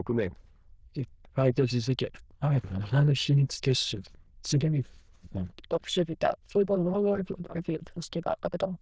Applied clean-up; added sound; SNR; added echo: neural diffusion model UNIVERSE++.